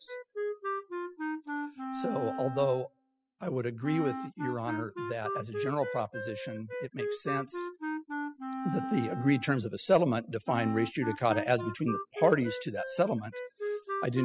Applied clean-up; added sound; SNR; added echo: classical method spectral subtraction.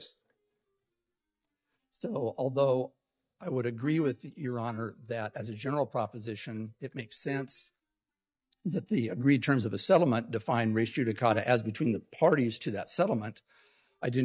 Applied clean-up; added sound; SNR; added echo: neural mask model DeepFilterNet 3.